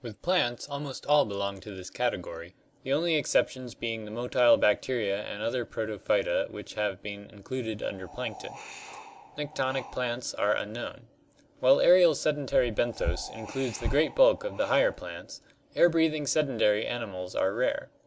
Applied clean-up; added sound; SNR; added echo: none; Wind; 18 dB; none.